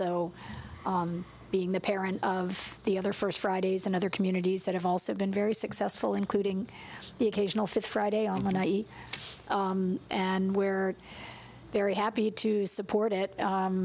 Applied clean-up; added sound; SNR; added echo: none; none; none; none.